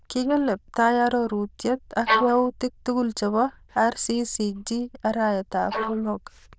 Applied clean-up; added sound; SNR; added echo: neural diffusion model UNIVERSE++.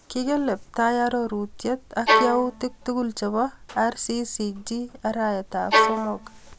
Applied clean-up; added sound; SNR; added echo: none; Bowed string instrument; -3 dB; none.